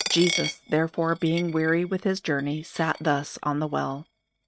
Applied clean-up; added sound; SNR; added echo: neural mask model RNNoise.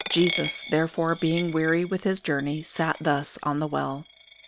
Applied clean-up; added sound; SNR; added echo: none; Coin (dropping); 10 dB; none.